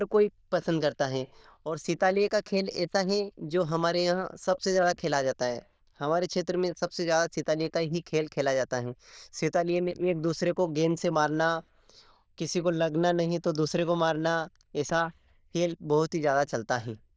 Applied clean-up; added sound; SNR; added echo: neural diffusion model UNIVERSE++.